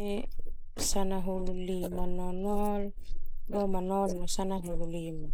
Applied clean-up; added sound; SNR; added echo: neural mask model Resemble Enhance denoiser.